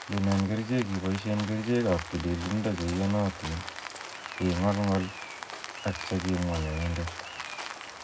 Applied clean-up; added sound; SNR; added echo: none; Rain; 10 dB; reverberation time 0.3 s.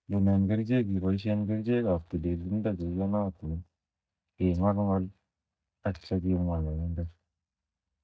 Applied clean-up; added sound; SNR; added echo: neural mask model DeepFilterNet 3.